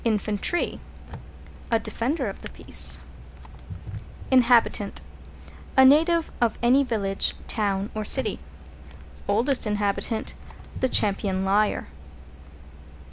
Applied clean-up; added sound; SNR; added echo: none; Drawer open or close; 18 dB; none.